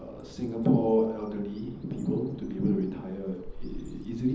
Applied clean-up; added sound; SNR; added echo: none; Bird; 14 dB; reverberation time 0.9 s.